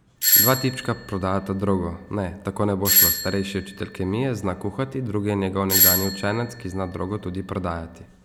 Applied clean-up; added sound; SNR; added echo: none; Doorbell; 0 dB; none.